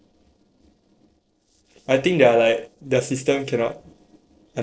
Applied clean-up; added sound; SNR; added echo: neural separator model SepFormer DNS4.